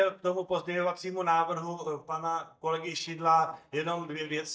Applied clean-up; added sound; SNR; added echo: neural mask model DeepFilterNet 3.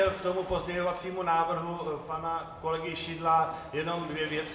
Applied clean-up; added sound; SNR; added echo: none; Waves, surf; 18 dB; reverberation time 0.9 s.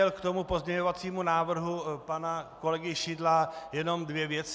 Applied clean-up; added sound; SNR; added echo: none; none; none; none.